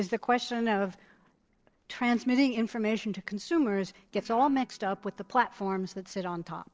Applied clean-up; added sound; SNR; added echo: neural separator model SepFormer DNS4.